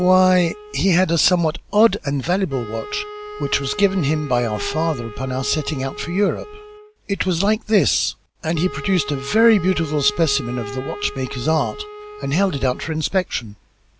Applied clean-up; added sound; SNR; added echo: none; Wind instrument, woodwind instrument; 15 dB; none.